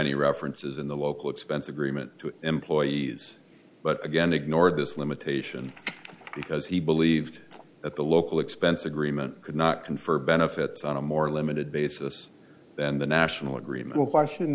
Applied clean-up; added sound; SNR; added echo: none; none; none; none.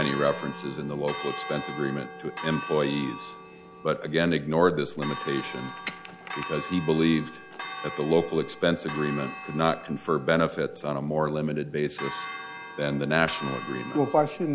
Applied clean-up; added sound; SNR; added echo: none; Church bell; 12 dB; none.